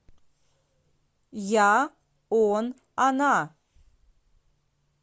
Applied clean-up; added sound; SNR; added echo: none; none; none; none.